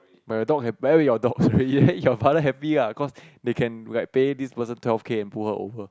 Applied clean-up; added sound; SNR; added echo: none; none; none; none.